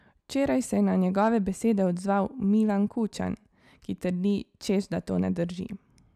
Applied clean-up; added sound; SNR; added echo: none; none; none; none.